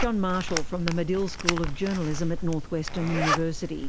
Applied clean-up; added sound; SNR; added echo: none; Zipper (clothing); 2 dB; none.